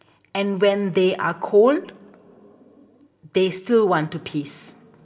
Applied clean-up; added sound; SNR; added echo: none; none; none; reverberation time 2.3 s.